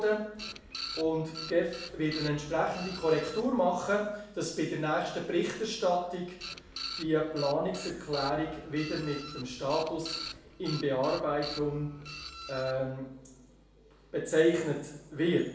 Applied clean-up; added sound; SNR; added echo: none; Printer; 11 dB; reverberation time 0.7 s.